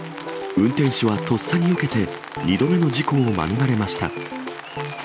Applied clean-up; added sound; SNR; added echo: none; Rain; 15 dB; none.